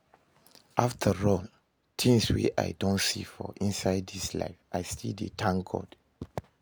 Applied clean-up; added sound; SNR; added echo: none; none; none; none.